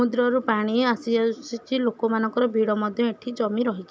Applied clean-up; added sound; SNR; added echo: none; none; none; none.